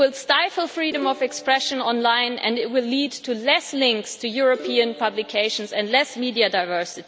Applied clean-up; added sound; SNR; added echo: none; Plucked string instrument; 17 dB; none.